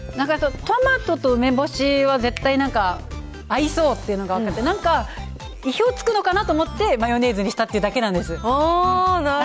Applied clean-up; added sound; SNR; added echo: none; none; none; none.